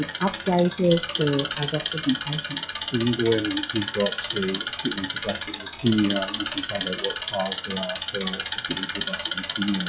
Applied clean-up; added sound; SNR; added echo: classical method log-MMSE.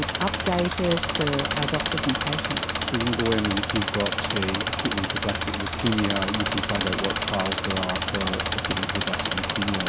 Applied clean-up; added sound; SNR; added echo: none; Engine; -2 dB; none.